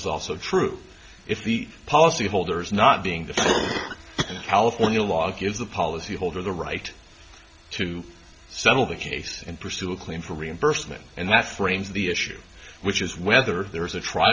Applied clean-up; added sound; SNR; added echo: none; none; none; none.